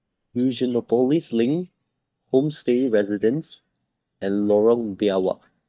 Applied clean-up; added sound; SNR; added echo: neural mask model DeepFilterNet 3.